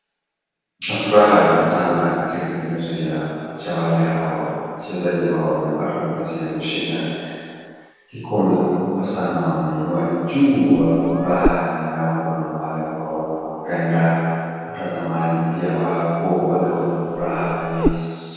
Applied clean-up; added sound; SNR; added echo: neural separator model SepFormer DNS4.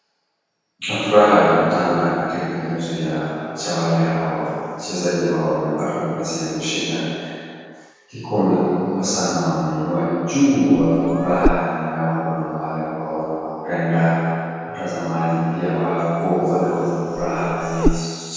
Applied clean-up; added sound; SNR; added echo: none; Meow; 2 dB; reverberation time 2.2 s.